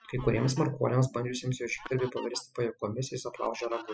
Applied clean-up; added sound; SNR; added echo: classical method spectral subtraction.